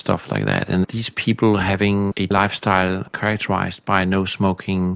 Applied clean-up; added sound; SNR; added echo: none; none; none; none.